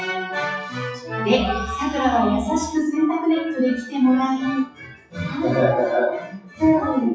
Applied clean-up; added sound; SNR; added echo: classical method WPE with log-MMSE.